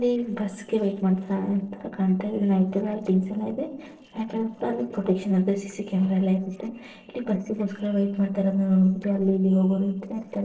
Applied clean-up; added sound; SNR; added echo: neural separator model SepFormer DNS4.